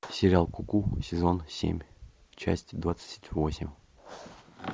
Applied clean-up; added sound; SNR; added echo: none; none; none; none.